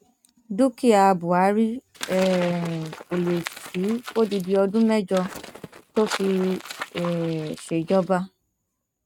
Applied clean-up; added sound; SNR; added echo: neural mask model RNNoise.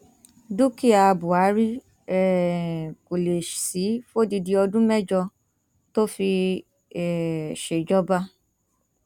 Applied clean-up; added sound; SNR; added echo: none; none; none; none.